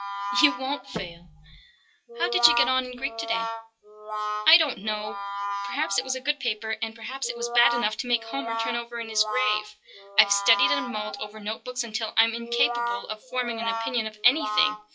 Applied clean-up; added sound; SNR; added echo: classical method WPE with log-MMSE.